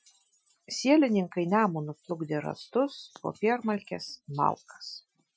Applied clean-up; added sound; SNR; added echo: classical method Wiener filter.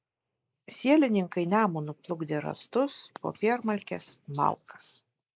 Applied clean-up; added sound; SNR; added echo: neural mask model Resemble Enhance denoiser.